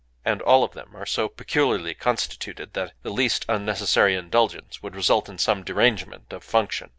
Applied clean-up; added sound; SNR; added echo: none; none; none; none.